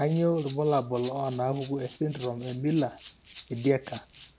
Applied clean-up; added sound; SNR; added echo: none; Rattle (instrument); 17 dB; none.